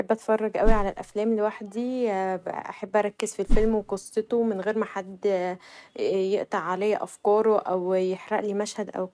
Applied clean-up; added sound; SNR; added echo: none; Whoosh, swoosh, swish; -4 dB; none.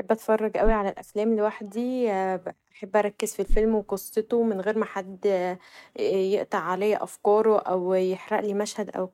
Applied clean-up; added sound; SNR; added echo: neural mask model DeepFilterNet 3.